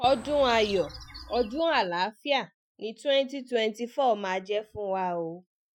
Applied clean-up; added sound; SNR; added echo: classical method Wiener filter.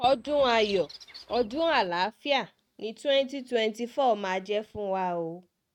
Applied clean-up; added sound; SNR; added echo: neural mask model RNNoise.